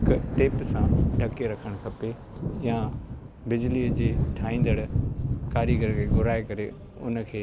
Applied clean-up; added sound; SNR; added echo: none; Thunder / Wind; -3 dB; none.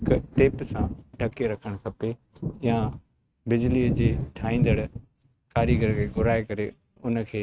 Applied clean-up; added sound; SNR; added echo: neural mask model RNNoise.